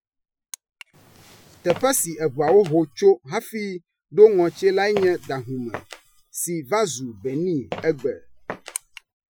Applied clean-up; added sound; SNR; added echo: classical method Wiener filter.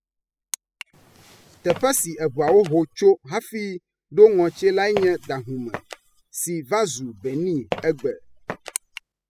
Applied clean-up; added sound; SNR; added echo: classical method spectral subtraction.